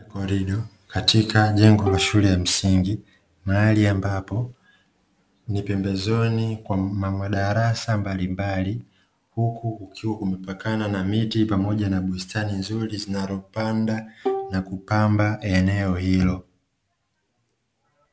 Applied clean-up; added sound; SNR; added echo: none; Bowed string instrument; 9 dB; none.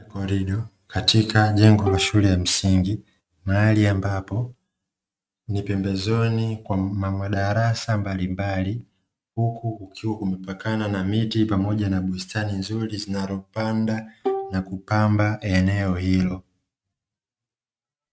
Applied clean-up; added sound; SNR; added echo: neural mask model RNNoise.